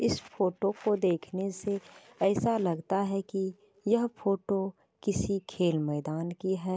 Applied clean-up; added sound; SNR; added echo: none; none; none; none.